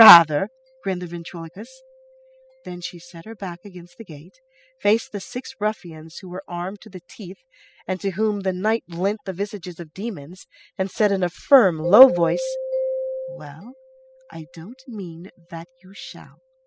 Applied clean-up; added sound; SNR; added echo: classical method spectral subtraction.